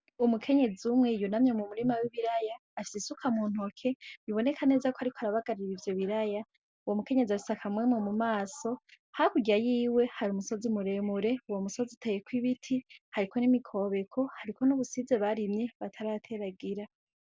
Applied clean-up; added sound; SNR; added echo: none; none; none; none.